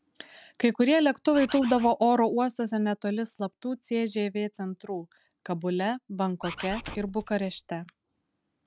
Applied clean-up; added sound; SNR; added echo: none; Bird + Squeak / Slam / Wood; 14 dB; none.